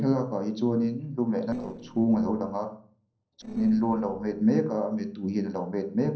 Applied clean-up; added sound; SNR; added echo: neural separator model SepFormer DNS4.